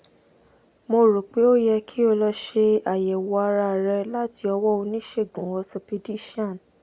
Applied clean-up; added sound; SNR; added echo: none; none; none; none.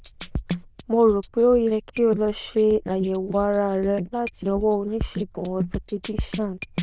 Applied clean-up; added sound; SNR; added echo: neural diffusion model UNIVERSE++.